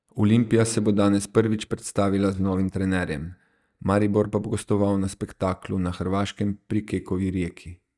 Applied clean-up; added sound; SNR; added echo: neural mask model DeepFilterNet 3.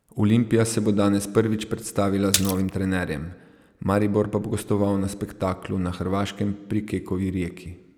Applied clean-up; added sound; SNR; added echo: none; Splash, splatter; 6 dB; none.